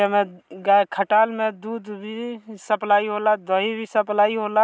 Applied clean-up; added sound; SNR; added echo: none; none; none; none.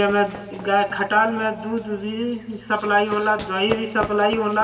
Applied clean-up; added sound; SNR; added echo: none; Run; 16 dB; reverberation time 1.8 s.